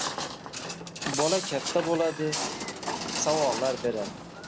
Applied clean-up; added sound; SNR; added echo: none; Walk, footsteps; 3 dB; none.